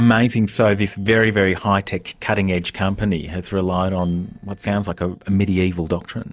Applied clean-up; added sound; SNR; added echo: neural separator model SepFormer DNS4.